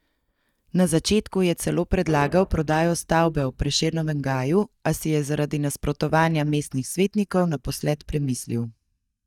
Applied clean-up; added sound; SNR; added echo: neural mask model DeepFilterNet 3.